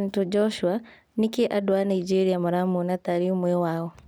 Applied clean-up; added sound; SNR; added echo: none; none; none; none.